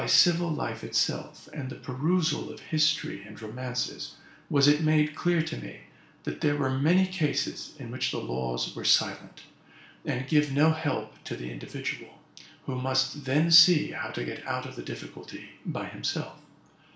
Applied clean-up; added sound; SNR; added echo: none; none; none; reverberation time 0.4 s.